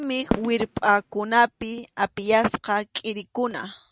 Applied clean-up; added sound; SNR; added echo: neural mask model RNNoise.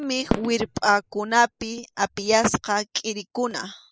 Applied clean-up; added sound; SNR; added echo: classical method spectral subtraction.